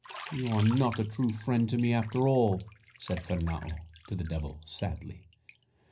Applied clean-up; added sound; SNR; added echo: none; Bathtub (filling or washing); 19 dB; reverberation time 0.4 s.